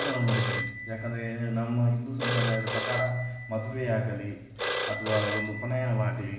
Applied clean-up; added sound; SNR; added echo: none; Telephone; 0 dB; reverberation time 1.2 s.